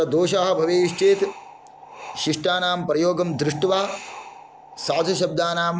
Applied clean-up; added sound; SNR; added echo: none; Wind; 17 dB; none.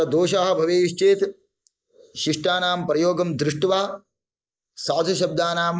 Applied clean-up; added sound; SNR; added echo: neural mask model Resemble Enhance denoiser.